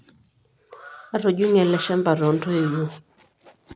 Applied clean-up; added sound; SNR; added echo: none; none; none; none.